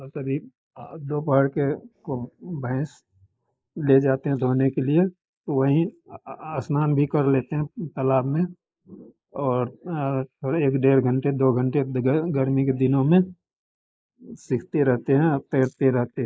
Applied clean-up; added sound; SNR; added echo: neural mask model Resemble Enhance denoiser.